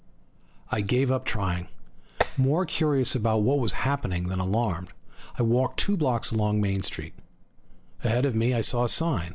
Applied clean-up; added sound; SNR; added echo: none; Tap; 6 dB; none.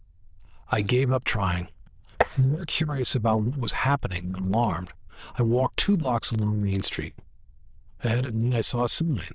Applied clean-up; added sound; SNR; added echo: neural diffusion model UNIVERSE++.